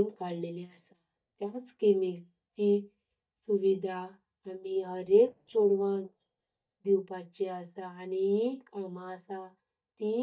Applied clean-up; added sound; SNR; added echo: neural mask model DeepFilterNet 3.